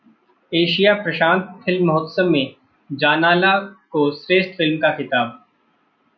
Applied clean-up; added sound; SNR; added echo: none; none; none; none.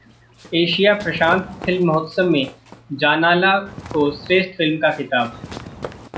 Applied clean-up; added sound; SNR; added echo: none; Walk, footsteps + Run; 17 dB; none.